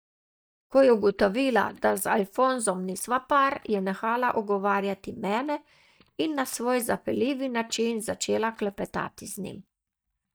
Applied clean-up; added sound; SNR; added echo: neural mask model DeepFilterNet 3.